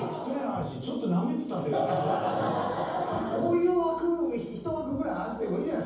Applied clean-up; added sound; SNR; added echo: none; none; none; reverberation time 0.9 s.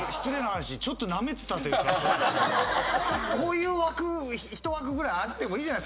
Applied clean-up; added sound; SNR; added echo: none; none; none; none.